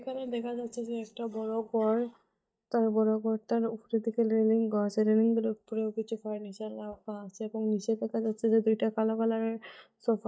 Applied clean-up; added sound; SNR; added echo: neural mask model DeepFilterNet 3.